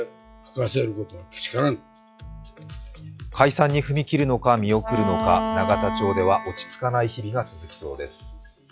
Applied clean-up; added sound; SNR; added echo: classical method log-MMSE.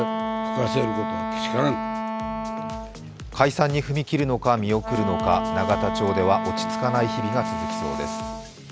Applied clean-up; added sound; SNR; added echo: none; Wind instrument, woodwind instrument; 3 dB; none.